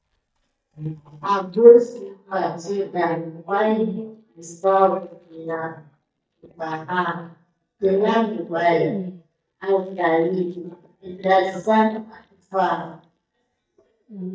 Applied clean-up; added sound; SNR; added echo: neural mask model DeepFilterNet 3.